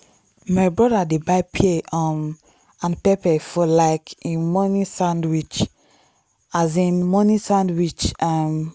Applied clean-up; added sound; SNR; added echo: none; none; none; none.